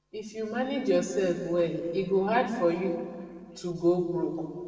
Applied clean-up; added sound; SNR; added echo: neural separator model SepFormer DNS4.